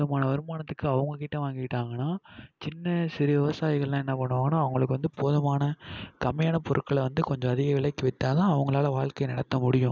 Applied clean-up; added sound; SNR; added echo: none; none; none; none.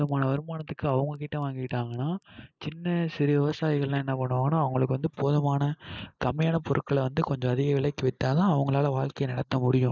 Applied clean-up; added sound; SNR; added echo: neural mask model Resemble Enhance denoiser.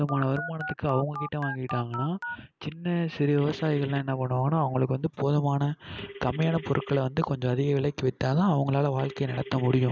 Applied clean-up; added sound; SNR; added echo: none; Telephone; 15 dB; none.